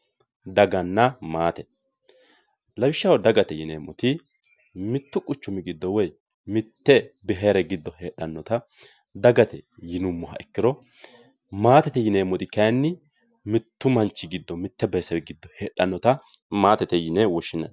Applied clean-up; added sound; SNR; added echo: none; none; none; none.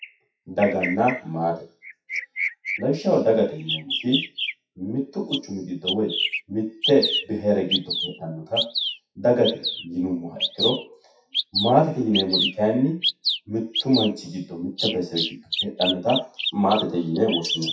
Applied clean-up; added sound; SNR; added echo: classical method WPE with log-MMSE.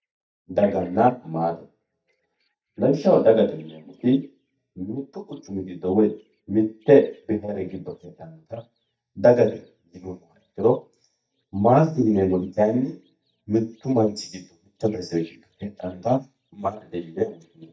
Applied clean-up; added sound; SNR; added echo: neural mask model DeepFilterNet 3.